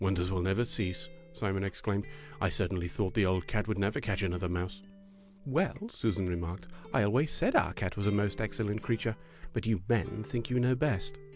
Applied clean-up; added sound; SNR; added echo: none; Acoustic guitar; 19 dB; none.